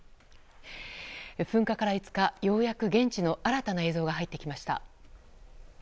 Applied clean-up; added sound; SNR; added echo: none; none; none; none.